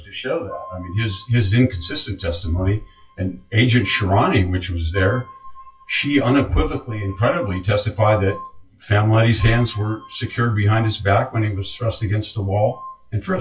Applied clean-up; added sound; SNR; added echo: classical method WPE with log-MMSE.